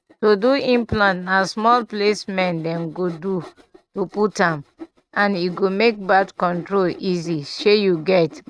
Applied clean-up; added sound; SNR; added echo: neural mask model RNNoise.